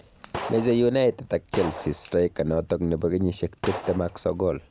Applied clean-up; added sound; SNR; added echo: none; Crack / Crackle + Gunshot, gunfire; 13 dB; none.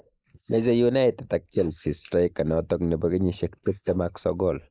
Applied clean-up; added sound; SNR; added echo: neural mask model Resemble Enhance denoiser.